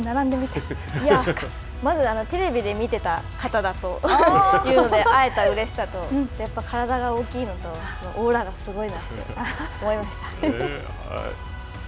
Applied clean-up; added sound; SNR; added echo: none; none; none; none.